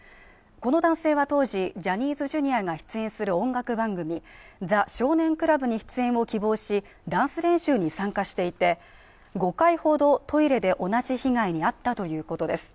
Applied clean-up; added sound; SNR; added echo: none; none; none; none.